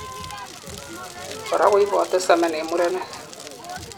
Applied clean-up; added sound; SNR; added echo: none; Crackle; 12 dB; none.